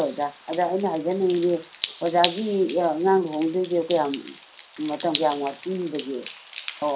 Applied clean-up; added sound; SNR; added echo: none; Drip; 12 dB; reverberation time 0.3 s.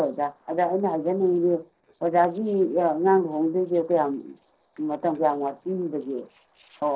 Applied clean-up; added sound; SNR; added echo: neural separator model SepFormer DNS4.